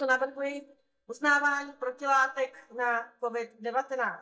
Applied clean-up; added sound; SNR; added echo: neural mask model DeepFilterNet 3.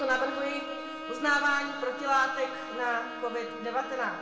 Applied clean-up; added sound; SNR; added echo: none; Bowed string instrument; 10 dB; reverberation time 1.8 s.